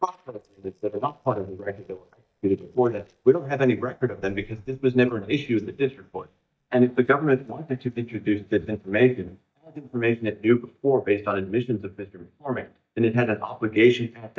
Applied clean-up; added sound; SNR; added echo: neural mask model DeepFilterNet 3.